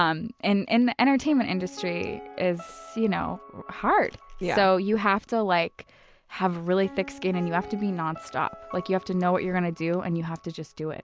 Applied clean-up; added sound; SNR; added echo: none; Piano; 19 dB; none.